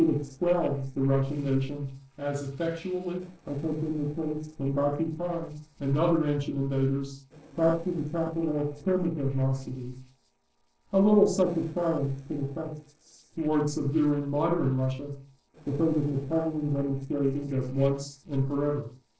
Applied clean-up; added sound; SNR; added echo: neural separator model SepFormer DNS4.